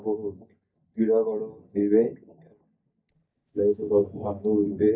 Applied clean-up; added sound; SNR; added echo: neural mask model DeepFilterNet 3.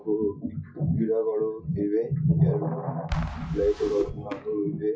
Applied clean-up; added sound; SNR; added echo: classical method WPE with log-MMSE.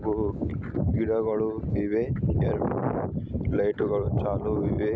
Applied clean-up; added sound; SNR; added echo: none; none; none; none.